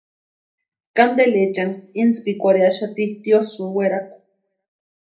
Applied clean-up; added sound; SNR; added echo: none; none; none; reverberation time 0.3 s.